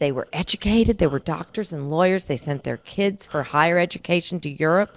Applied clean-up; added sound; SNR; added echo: neural separator model SepFormer DNS4.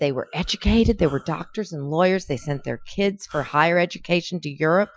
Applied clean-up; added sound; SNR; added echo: classical method Wiener filter.